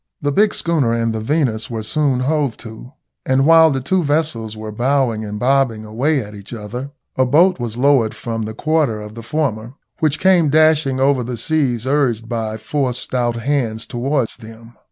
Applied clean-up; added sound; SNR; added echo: none; none; none; none.